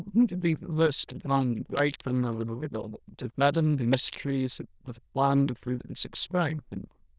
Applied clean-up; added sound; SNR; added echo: neural diffusion model UNIVERSE++.